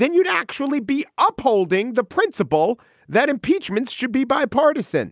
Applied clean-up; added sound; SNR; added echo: none; none; none; none.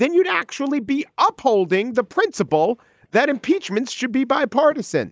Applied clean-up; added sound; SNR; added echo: neural mask model DeepFilterNet 3.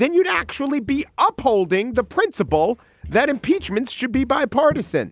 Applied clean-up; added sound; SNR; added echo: none; Walk, footsteps; 20 dB; none.